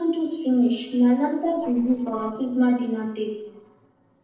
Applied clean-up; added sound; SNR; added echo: neural separator model SepFormer DNS4.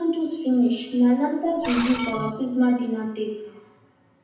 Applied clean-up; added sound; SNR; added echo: none; Screech; 9 dB; reverberation time 0.9 s.